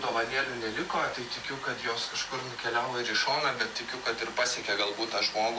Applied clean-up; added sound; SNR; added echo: none; Domestic sounds, home sounds; 13 dB; none.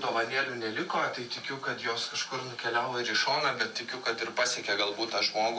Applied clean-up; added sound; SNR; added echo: none; none; none; none.